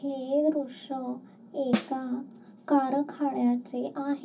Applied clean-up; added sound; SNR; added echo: none; Snare drum; 1 dB; reverberation time 0.4 s.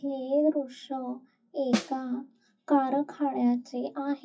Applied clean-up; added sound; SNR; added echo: classical method WPE with log-MMSE.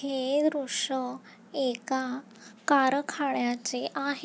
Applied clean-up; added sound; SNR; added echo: none; none; none; none.